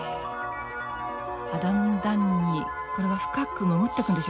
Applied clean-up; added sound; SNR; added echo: none; none; none; none.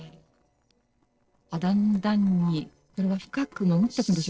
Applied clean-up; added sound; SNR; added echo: neural separator model SepFormer DNS4.